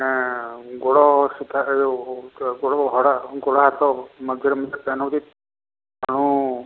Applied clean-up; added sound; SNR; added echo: none; none; none; none.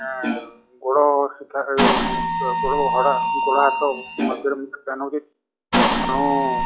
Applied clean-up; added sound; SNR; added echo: classical method log-MMSE.